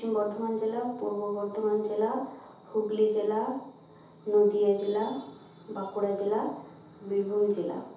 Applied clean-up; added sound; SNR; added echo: none; none; none; reverberation time 0.8 s.